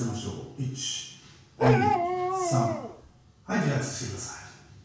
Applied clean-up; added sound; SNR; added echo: none; Bark; -3 dB; reverberation time 0.6 s.